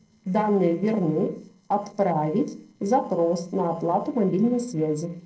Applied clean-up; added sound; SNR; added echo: neural separator model SepFormer DNS4.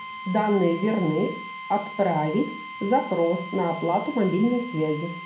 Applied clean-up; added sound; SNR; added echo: none; Drill; 12 dB; reverberation time 0.5 s.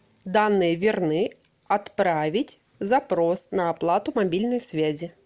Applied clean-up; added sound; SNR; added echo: none; none; none; none.